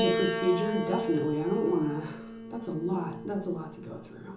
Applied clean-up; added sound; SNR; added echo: none; Piano; 5 dB; reverberation time 0.6 s.